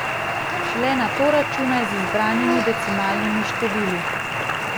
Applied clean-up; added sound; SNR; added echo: none; Applause + Cricket / Buzz; 0 dB; none.